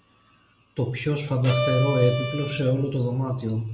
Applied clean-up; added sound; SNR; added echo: none; Bowed string instrument; 5 dB; none.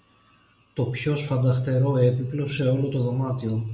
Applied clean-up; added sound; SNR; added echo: none; none; none; none.